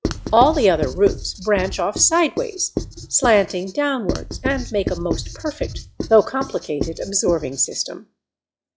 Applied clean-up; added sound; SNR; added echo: classical method log-MMSE.